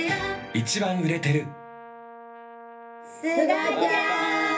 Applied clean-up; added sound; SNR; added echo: none; Brass instrument; 18 dB; reverberation time 0.3 s.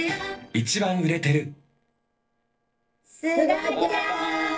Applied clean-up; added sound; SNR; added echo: neural separator model SepFormer DNS4.